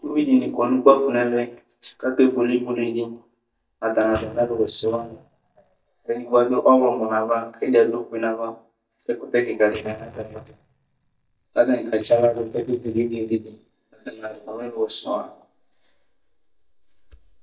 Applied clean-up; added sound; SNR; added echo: neural mask model DeepFilterNet 3.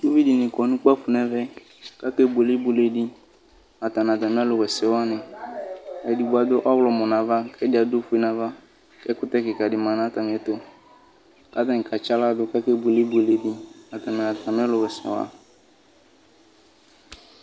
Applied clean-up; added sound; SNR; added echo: none; none; none; none.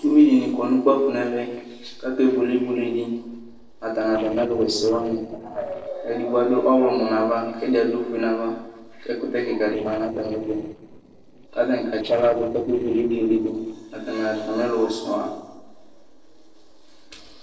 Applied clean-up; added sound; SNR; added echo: neural separator model SepFormer DNS4.